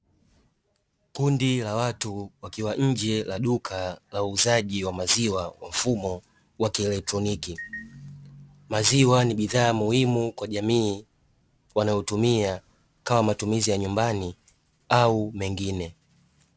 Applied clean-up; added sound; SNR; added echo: none; none; none; none.